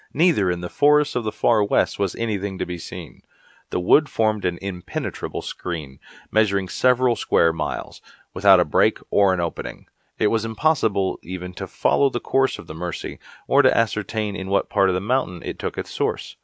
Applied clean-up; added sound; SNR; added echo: none; none; none; none.